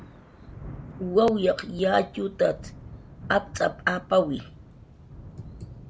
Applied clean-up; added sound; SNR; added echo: none; Thunder / Rain; 16 dB; none.